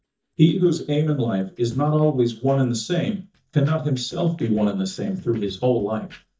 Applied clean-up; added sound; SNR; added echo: neural mask model DeepFilterNet 3.